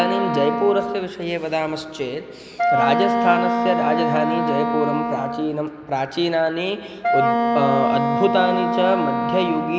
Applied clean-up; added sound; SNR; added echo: none; Wind instrument, woodwind instrument; 0 dB; none.